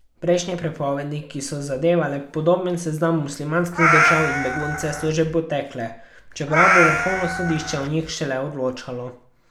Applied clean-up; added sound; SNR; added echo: none; Meow; -2 dB; none.